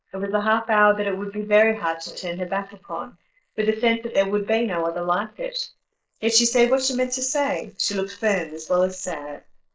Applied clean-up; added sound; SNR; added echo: neural mask model Resemble Enhance denoiser.